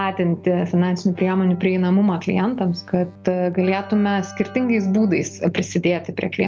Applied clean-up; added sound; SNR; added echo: none; Keyboard (musical); 20 dB; none.